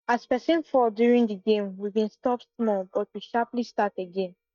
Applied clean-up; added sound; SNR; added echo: neural mask model DeepFilterNet 3.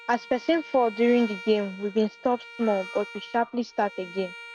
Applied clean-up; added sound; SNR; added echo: none; Bowed string instrument; 17 dB; none.